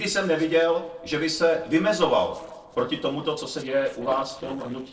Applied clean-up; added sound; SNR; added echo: neural separator model SepFormer DNS4.